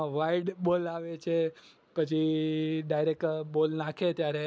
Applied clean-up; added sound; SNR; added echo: none; none; none; none.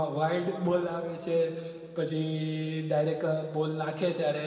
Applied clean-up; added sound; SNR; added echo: none; none; none; reverberation time 2.6 s.